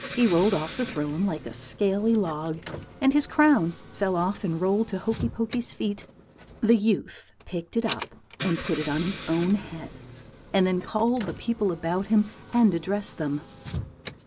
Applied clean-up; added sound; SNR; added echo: none; Engine / Car; 12 dB; none.